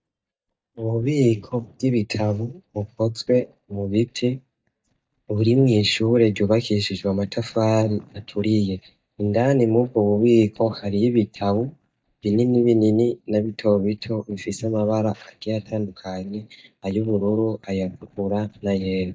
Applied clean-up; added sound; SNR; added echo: neural mask model DeepFilterNet 3.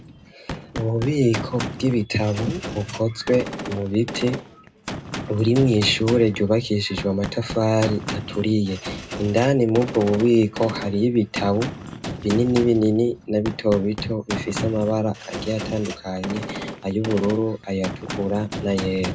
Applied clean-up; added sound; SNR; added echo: none; Gunshot, gunfire; 10 dB; reverberation time 0.2 s.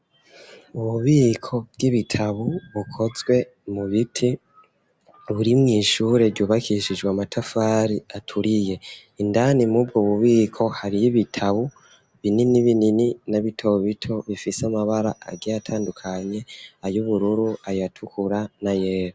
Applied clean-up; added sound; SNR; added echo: none; none; none; none.